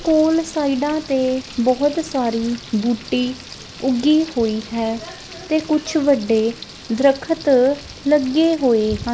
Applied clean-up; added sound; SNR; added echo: none; Frying (food); 19 dB; none.